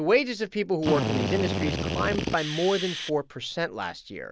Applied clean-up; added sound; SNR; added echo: none; Drill; 2 dB; none.